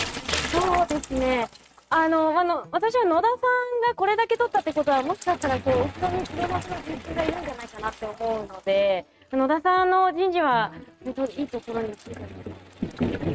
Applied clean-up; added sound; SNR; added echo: neural mask model RNNoise.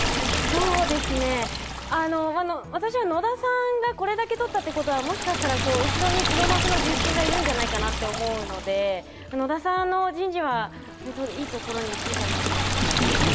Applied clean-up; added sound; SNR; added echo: none; Liquid; 1 dB; none.